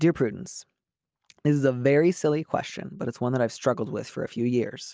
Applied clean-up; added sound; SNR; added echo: none; none; none; none.